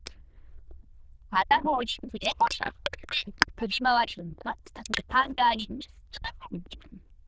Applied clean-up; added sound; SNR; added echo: neural diffusion model UNIVERSE++.